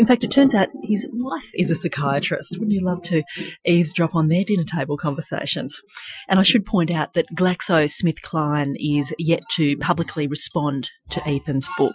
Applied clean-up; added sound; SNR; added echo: classical method Wiener filter.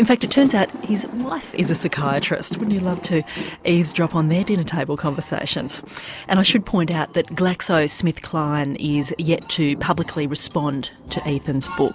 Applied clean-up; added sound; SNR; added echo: none; Thunder; 15 dB; none.